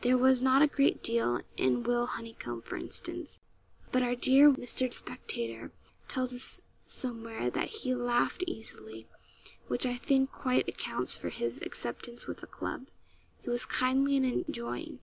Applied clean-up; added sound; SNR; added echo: none; none; none; none.